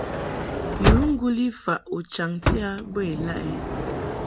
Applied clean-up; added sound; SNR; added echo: none; Sliding door / Motor vehicle (road); -1 dB; none.